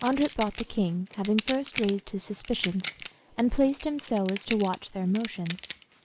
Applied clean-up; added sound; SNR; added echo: none; Chink, clink; 0 dB; none.